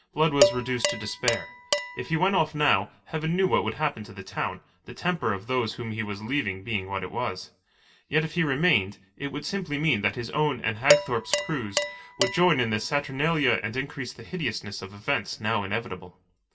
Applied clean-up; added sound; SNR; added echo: none; Dishes, pots, and pans; 2 dB; reverberation time 0.2 s.